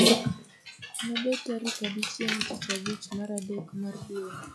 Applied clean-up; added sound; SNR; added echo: classical method log-MMSE.